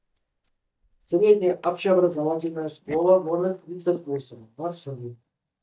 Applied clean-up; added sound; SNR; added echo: neural mask model DeepFilterNet 3.